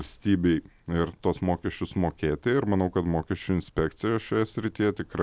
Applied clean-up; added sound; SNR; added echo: none; none; none; none.